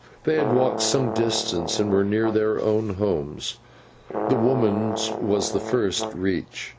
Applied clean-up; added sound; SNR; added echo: none; Brass instrument; 6 dB; none.